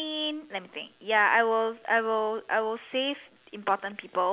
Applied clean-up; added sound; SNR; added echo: none; none; none; none.